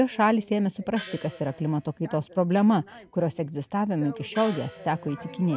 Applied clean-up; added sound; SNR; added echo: none; Gong; 17 dB; none.